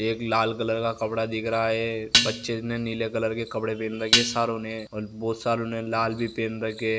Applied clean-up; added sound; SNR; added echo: none; Dishes, pots, and pans; -3 dB; none.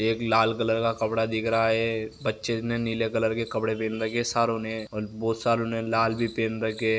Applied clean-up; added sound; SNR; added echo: none; none; none; none.